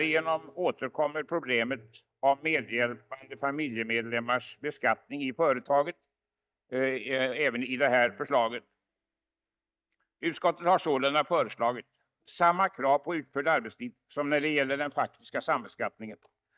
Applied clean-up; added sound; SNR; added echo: neural mask model DeepFilterNet 3.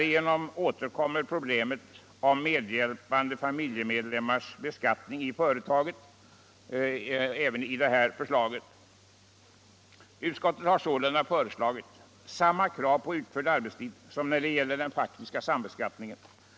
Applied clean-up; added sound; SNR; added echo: none; none; none; none.